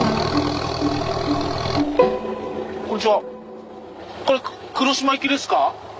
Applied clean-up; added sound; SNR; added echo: none; none; none; none.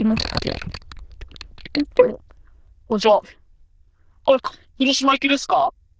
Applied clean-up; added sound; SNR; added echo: neural diffusion model UNIVERSE++.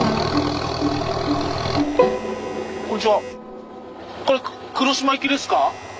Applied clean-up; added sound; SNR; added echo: none; Domestic sounds, home sounds + Trumpet; 19 dB; none.